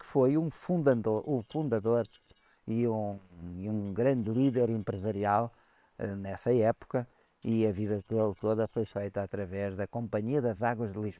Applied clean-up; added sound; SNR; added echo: neural separator model SepFormer WHAM!.